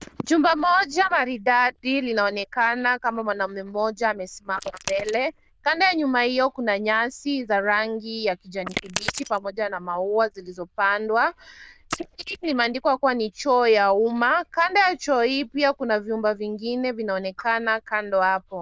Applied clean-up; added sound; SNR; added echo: neural diffusion model UNIVERSE++.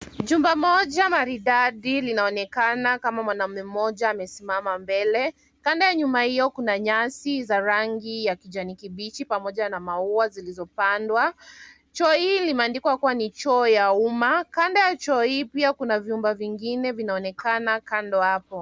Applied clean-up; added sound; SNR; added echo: none; none; none; none.